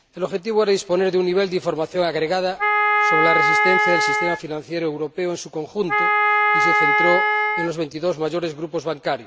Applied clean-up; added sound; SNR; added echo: none; Wind instrument, woodwind instrument; -5 dB; none.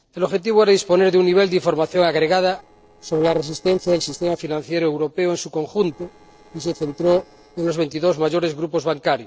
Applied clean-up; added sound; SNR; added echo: neural separator model SepFormer DNS4.